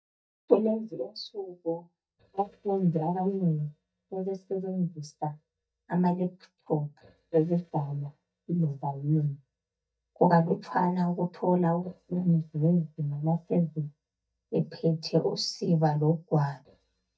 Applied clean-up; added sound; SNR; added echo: neural mask model DeepFilterNet 3.